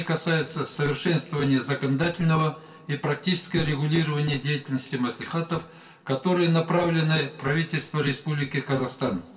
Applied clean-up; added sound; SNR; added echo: none; none; none; reverberation time 0.2 s.